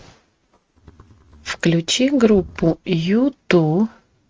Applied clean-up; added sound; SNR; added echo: neural mask model RNNoise.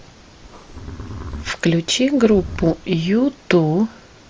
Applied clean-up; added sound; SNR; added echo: none; Livestock, farm animals, working animals; 14 dB; none.